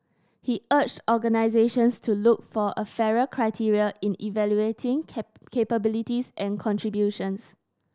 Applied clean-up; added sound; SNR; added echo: none; none; none; none.